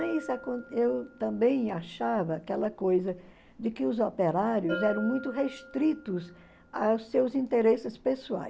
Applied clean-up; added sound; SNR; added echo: none; Bell; 17 dB; none.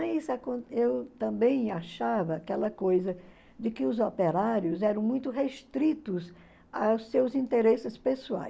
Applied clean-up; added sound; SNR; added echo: none; none; none; none.